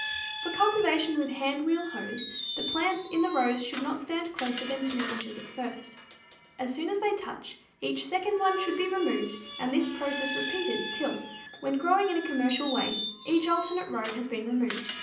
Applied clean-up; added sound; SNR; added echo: none; Screech; 5 dB; reverberation time 0.6 s.